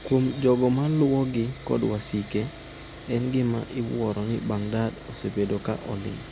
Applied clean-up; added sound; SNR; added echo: none; Sawing; 16 dB; none.